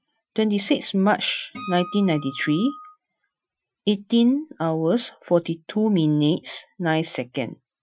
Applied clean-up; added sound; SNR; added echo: classical method Wiener filter.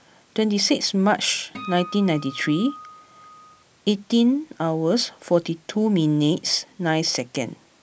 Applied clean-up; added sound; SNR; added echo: none; Acoustic guitar; 16 dB; none.